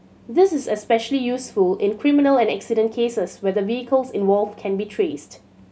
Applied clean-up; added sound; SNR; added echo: none; none; none; none.